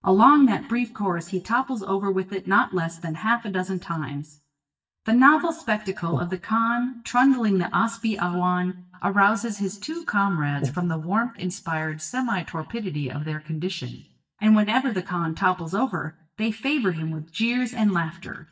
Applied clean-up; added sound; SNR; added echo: neural mask model DeepFilterNet 3.